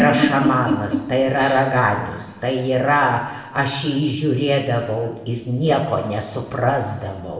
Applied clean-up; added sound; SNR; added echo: none; none; none; reverberation time 1.1 s.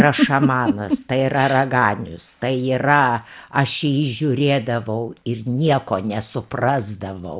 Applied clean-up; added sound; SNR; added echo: none; none; none; none.